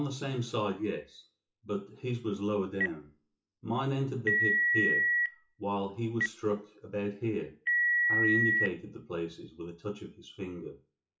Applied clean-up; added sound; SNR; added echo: classical method WPE with log-MMSE.